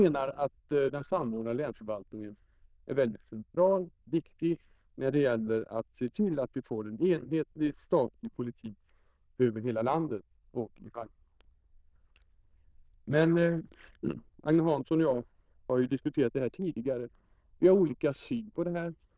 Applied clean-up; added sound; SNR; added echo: neural diffusion model UNIVERSE++.